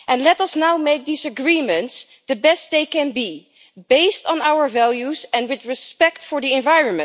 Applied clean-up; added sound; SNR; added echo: none; none; none; none.